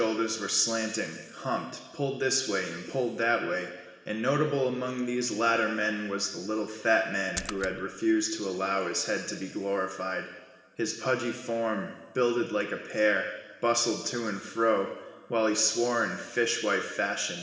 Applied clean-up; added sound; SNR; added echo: none; Splash, splatter; 10 dB; reverberation time 2.0 s.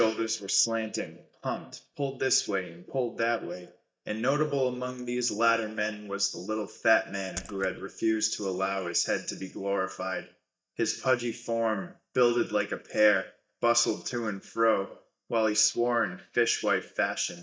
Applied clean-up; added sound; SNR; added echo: neural mask model DeepFilterNet 3.